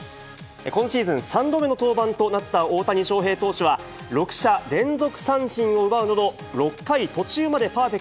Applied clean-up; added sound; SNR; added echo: none; none; none; none.